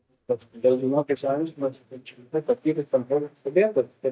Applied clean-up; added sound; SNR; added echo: neural mask model DeepFilterNet 3.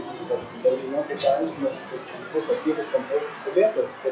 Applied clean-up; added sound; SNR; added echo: classical method WPE with log-MMSE.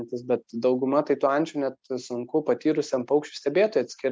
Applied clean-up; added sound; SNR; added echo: none; none; none; none.